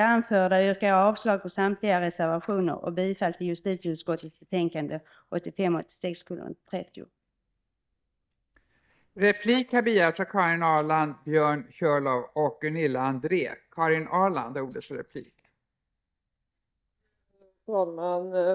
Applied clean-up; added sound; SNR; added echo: neural mask model DeepFilterNet 3.